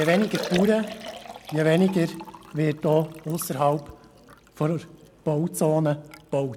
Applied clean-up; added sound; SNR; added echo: none; Liquid; 14 dB; none.